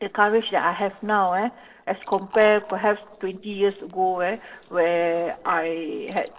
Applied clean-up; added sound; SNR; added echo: neural separator model SepFormer DNS4.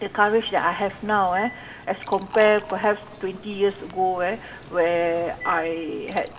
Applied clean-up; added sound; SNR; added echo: none; Liquid; 16 dB; reverberation time 0.3 s.